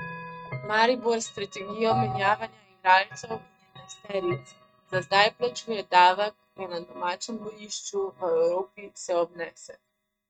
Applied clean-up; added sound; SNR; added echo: neural mask model RNNoise.